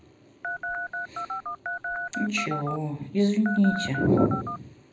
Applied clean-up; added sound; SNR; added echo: none; Telephone; 5 dB; reverberation time 0.5 s.